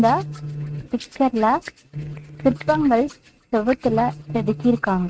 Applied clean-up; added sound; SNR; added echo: neural mask model RNNoise.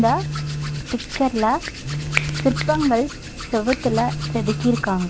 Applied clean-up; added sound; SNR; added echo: none; Hands + Telephone; 5 dB; none.